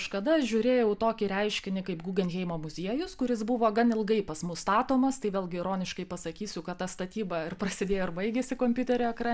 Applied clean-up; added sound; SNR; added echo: none; none; none; none.